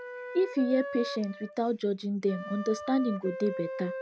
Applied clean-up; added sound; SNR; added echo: none; Wind instrument, woodwind instrument; 9 dB; none.